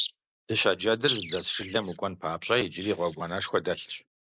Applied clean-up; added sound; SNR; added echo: neural mask model Resemble Enhance denoiser.